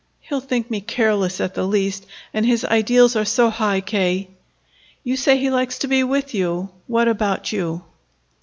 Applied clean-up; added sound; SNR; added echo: none; none; none; none.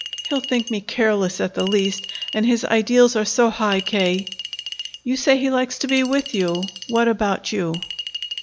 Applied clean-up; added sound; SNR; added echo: none; Chink, clink; 12 dB; none.